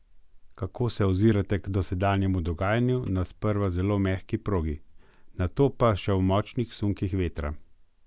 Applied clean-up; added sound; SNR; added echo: none; none; none; none.